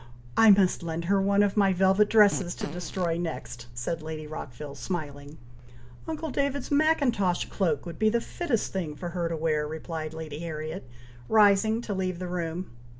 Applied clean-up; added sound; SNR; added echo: none; Fart; 13 dB; none.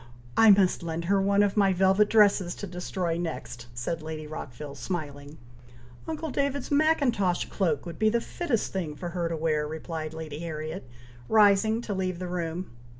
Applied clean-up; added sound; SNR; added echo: none; none; none; none.